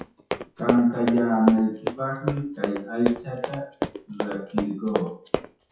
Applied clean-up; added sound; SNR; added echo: classical method WPE with log-MMSE.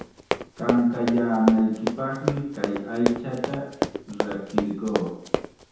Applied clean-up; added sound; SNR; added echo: none; Run; 3 dB; reverberation time 0.9 s.